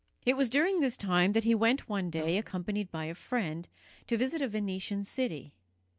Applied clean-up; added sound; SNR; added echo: neural separator model SepFormer DNS4.